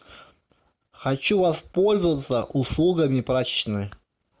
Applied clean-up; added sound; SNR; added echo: none; none; none; none.